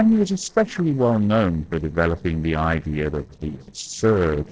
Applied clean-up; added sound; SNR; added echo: neural separator model SepFormer DNS4.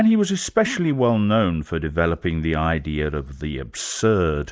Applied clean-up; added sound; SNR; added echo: none; none; none; none.